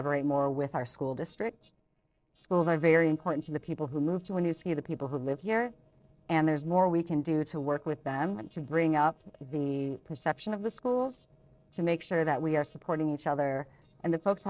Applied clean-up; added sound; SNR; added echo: neural separator model SepFormer DNS4.